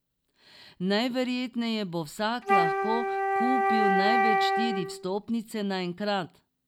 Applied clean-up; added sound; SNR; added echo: none; Wind instrument, woodwind instrument; -5 dB; none.